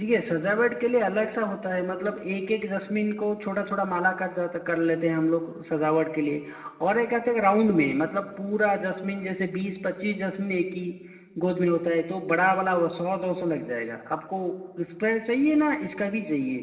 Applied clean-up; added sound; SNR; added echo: none; none; none; reverberation time 2.9 s.